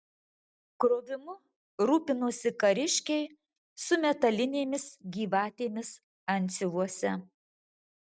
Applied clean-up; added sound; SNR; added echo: none; none; none; none.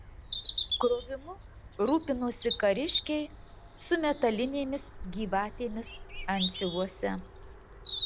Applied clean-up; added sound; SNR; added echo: none; Bird vocalization, bird call, bird song; 3 dB; none.